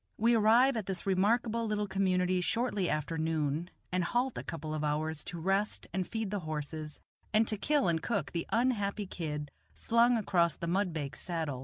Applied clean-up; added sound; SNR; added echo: none; none; none; none.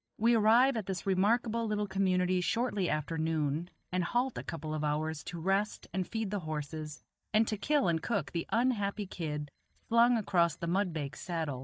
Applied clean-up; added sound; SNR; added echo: neural mask model DeepFilterNet 3.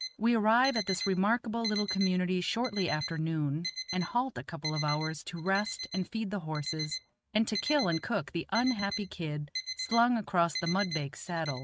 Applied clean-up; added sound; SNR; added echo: neural mask model RNNoise.